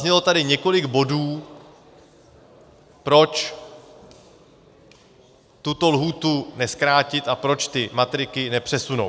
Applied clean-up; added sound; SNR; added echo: none; none; none; none.